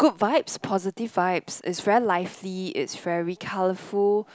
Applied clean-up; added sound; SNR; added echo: none; none; none; none.